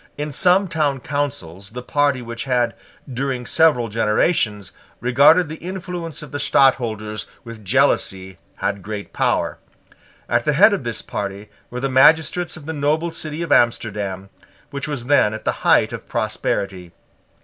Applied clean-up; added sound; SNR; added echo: none; none; none; none.